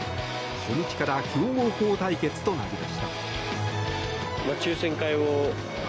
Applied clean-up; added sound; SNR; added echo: none; Chatter / Subway, metro, underground; 13 dB; none.